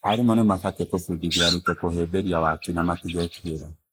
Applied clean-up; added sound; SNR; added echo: neural mask model Resemble Enhance denoiser.